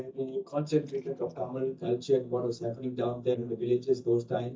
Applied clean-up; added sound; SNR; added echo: neural mask model DeepFilterNet 3.